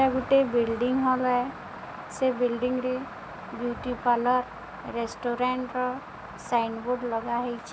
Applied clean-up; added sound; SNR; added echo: none; none; none; none.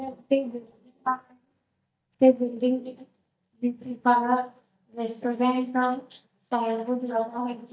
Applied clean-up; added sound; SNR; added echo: neural mask model DeepFilterNet 3.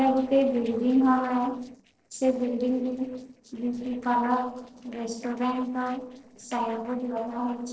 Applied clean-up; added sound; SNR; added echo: neural separator model SepFormer DNS4.